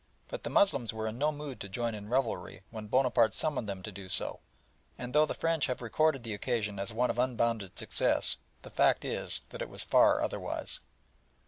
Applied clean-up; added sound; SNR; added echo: none; none; none; none.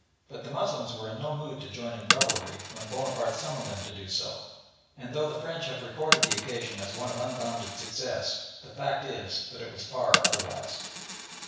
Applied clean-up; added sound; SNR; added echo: none; Coin (dropping); 0 dB; reverberation time 1.1 s.